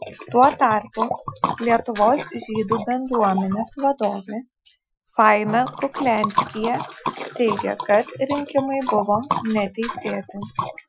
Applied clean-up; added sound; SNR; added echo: classical method Wiener filter.